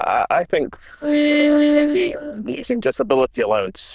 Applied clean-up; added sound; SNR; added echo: neural diffusion model UNIVERSE++.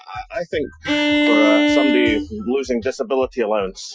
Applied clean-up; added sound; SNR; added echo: classical method Wiener filter.